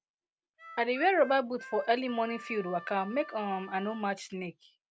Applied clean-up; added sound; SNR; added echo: none; Harmonica; 17 dB; none.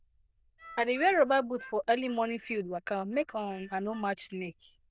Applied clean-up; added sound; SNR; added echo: neural diffusion model UNIVERSE++.